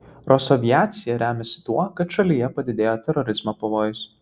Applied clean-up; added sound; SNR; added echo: none; none; none; none.